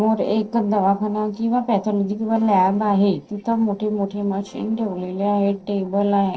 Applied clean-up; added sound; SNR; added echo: neural separator model SepFormer DNS4.